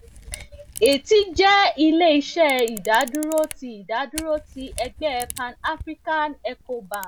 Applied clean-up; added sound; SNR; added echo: none; Camera; 18 dB; none.